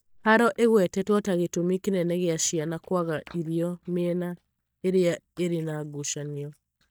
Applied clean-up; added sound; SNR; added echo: neural mask model DeepFilterNet 3.